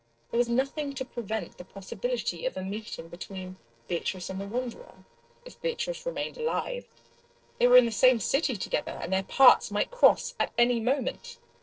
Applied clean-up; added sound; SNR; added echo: neural separator model SepFormer DNS4.